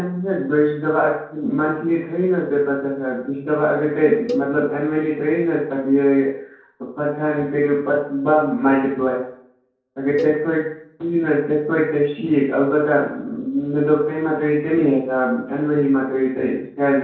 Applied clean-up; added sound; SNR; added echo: neural separator model SepFormer DNS4.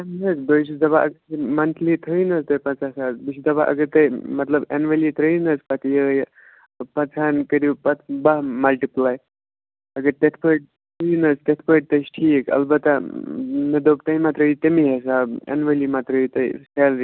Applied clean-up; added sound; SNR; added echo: none; none; none; none.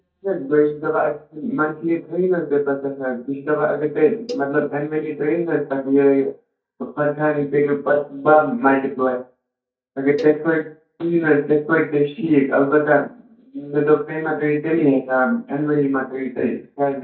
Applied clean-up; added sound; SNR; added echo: neural mask model DeepFilterNet 3.